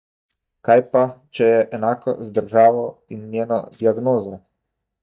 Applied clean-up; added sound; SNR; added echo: neural mask model DeepFilterNet 3.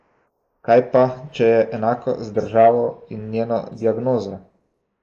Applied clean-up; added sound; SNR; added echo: neural mask model Resemble Enhance denoiser.